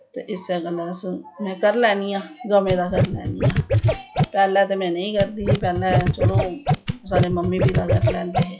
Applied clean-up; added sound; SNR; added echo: classical method log-MMSE.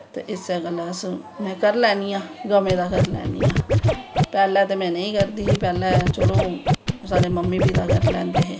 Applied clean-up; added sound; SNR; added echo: none; Scratching (performance technique); -2 dB; none.